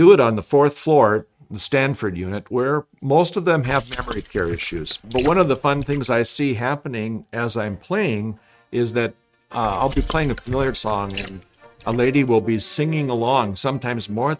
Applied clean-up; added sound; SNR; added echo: neural mask model RNNoise.